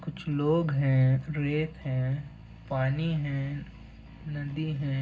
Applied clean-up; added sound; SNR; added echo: none; Bass guitar; 20 dB; reverberation time 0.4 s.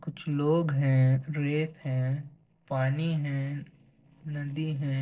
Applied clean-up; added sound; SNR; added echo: neural separator model SepFormer DNS4.